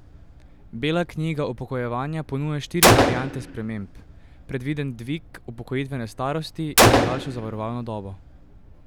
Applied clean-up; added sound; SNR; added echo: none; Gunshot, gunfire; -4 dB; none.